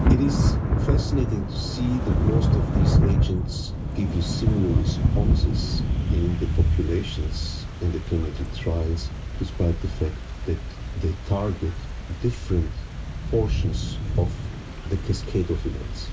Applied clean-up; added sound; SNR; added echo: none; Thunder / Rain; -4 dB; reverberation time 0.2 s.